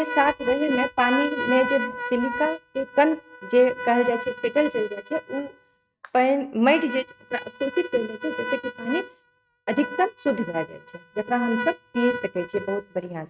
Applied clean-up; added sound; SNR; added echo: neural mask model RNNoise.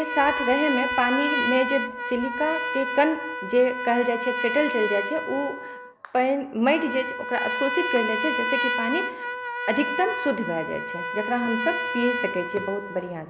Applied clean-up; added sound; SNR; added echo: none; Trumpet; 3 dB; none.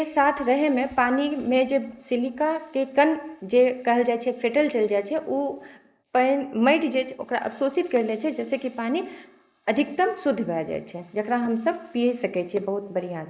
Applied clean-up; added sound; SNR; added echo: neural mask model Resemble Enhance denoiser.